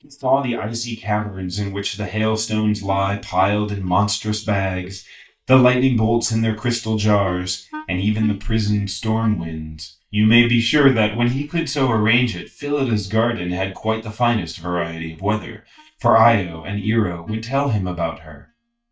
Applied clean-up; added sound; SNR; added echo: neural mask model DeepFilterNet 3.